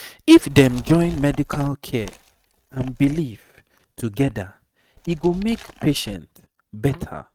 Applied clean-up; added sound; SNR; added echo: neural mask model RNNoise.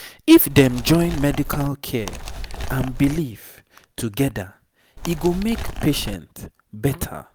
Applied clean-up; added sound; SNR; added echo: none; Animal; 8 dB; none.